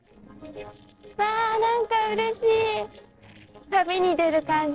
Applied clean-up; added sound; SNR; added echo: neural separator model SepFormer DNS4.